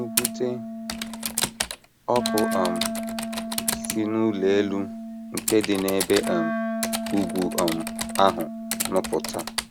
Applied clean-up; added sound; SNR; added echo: none; Typing + Wind instrument, woodwind instrument; 2 dB; none.